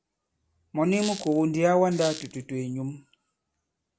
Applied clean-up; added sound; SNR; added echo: none; Squeak; 13 dB; none.